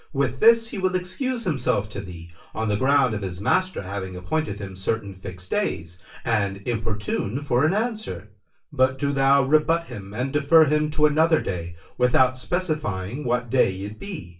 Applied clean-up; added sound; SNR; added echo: none; none; none; reverberation time 0.2 s.